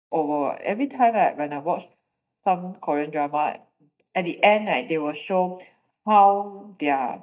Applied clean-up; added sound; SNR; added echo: neural mask model DeepFilterNet 3.